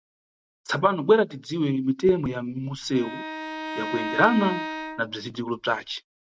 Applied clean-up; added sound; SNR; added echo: none; Bowed string instrument; 8 dB; none.